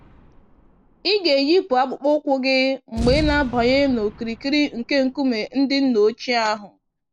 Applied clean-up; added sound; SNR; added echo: none; Boom; 14 dB; none.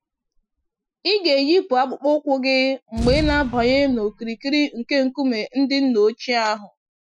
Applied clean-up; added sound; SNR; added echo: classical method Wiener filter.